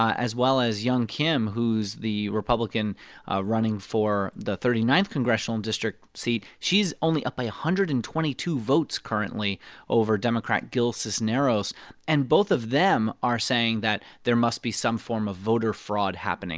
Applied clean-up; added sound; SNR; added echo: none; none; none; none.